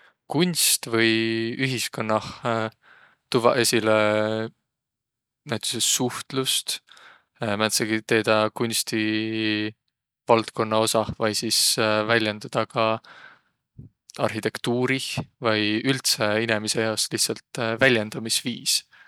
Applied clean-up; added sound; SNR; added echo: none; none; none; none.